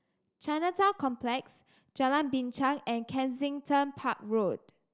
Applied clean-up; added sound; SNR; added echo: none; none; none; none.